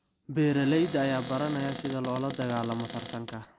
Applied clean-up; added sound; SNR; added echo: none; Cupboard open or close; 11 dB; none.